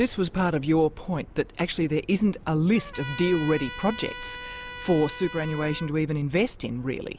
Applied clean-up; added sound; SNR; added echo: none; Trumpet; 13 dB; none.